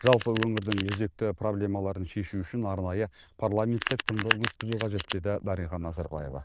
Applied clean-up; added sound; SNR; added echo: neural diffusion model UNIVERSE++.